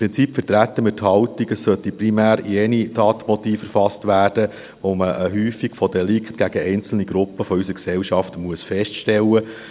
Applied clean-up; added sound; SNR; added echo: none; none; none; none.